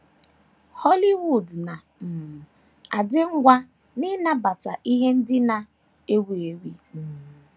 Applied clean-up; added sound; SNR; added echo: none; none; none; none.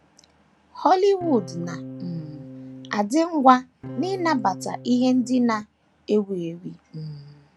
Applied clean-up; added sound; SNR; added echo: none; Electric guitar / Strum; 14 dB; none.